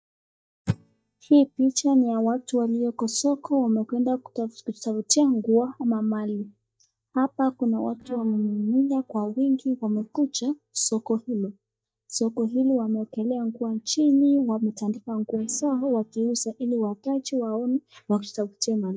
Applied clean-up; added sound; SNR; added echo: neural mask model DeepFilterNet 3.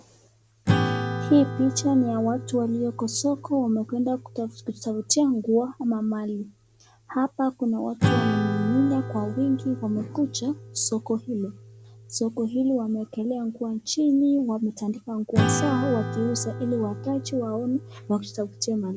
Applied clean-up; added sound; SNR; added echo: none; Acoustic guitar / Strum; 6 dB; none.